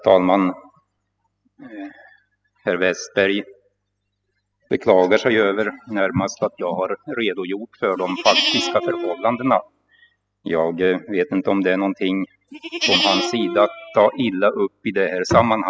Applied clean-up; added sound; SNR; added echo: classical method spectral subtraction.